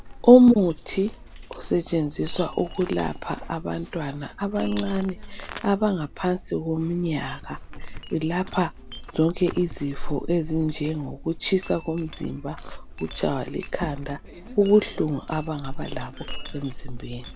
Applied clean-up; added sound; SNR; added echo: none; Chink, clink; 10 dB; none.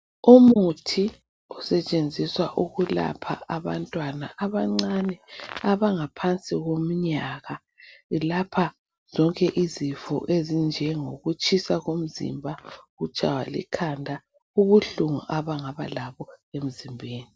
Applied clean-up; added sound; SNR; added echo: none; none; none; none.